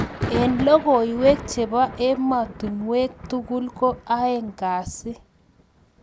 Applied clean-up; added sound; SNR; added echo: none; Thunder; 11 dB; none.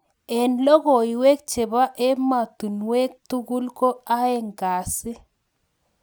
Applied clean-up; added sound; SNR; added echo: none; none; none; none.